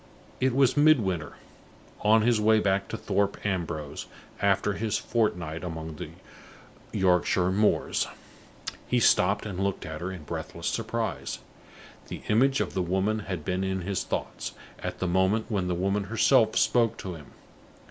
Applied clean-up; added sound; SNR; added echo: none; none; none; none.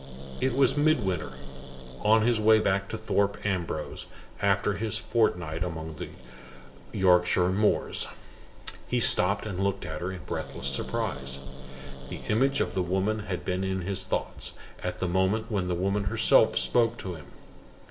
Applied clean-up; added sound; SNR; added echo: none; Growling; 11 dB; reverberation time 0.5 s.